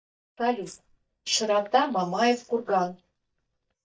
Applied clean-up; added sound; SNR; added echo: neural mask model DeepFilterNet 3.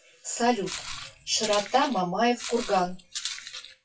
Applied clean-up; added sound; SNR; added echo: classical method WPE with log-MMSE.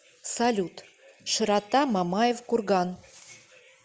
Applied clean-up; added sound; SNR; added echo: none; none; none; none.